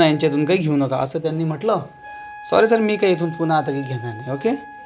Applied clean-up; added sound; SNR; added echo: none; Wind instrument, woodwind instrument; 19 dB; none.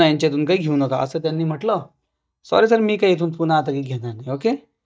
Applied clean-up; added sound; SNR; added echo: neural mask model DeepFilterNet 3.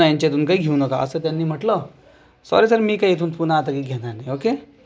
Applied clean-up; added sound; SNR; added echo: none; none; none; none.